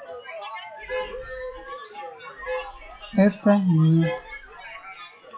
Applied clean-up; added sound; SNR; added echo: classical method log-MMSE.